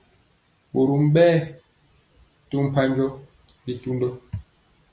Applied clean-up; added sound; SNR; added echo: none; none; none; none.